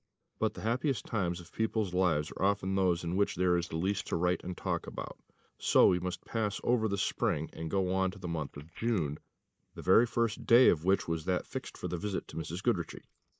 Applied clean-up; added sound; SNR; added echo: neural mask model Resemble Enhance denoiser.